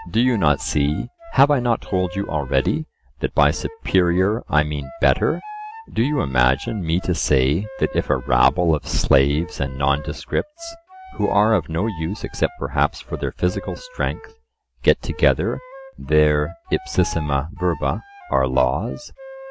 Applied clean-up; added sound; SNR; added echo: none; Wind instrument, woodwind instrument; 19 dB; none.